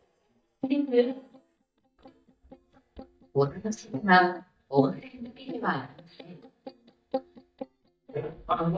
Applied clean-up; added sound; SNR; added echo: neural mask model DeepFilterNet 3.